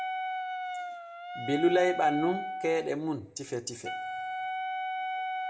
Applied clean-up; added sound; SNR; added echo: none; Wind instrument, woodwind instrument; 3 dB; reverberation time 0.5 s.